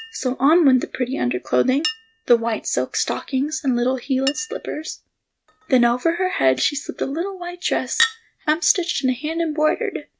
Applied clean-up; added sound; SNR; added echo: neural mask model RNNoise.